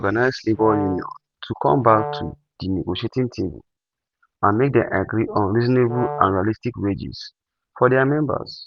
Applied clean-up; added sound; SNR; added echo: none; Brass instrument; 11 dB; none.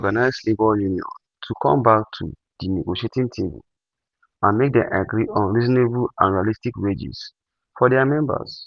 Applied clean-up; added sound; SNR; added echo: none; none; none; none.